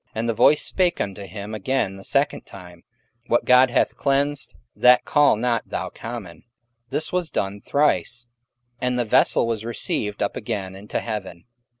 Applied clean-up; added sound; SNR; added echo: none; none; none; none.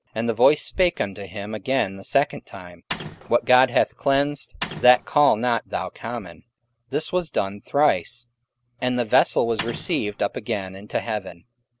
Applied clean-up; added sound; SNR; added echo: none; Mechanisms; 11 dB; none.